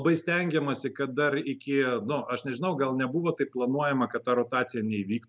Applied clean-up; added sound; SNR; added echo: none; none; none; none.